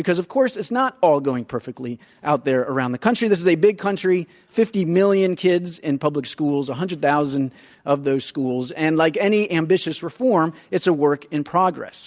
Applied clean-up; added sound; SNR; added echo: none; none; none; none.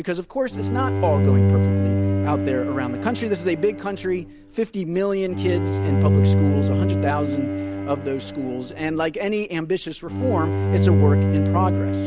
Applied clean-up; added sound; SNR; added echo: none; Bowed string instrument; -4 dB; none.